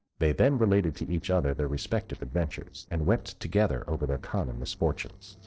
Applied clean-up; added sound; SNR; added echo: neural separator model SepFormer DNS4.